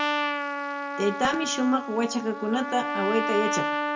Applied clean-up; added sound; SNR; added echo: none; Trumpet; 2 dB; reverberation time 0.5 s.